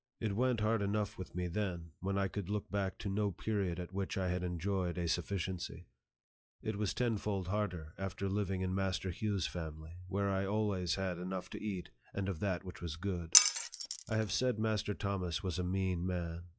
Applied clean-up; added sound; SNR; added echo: classical method log-MMSE.